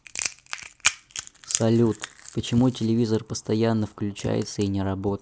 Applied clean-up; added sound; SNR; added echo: none; Crackle; 9 dB; none.